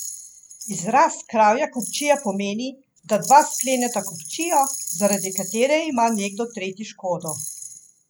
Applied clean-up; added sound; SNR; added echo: none; Rattle; 11 dB; none.